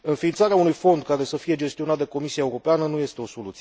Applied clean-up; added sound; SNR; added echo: none; none; none; none.